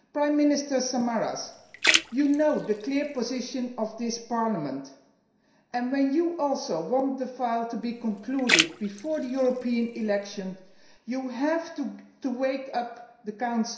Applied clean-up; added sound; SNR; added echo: none; Splash, splatter; 4 dB; reverberation time 0.7 s.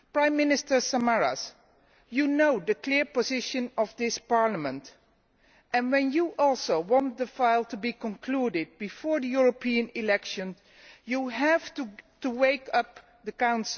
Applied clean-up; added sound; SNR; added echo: none; none; none; none.